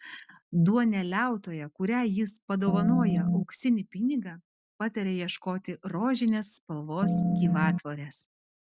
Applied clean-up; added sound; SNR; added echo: none; Organ; -4 dB; none.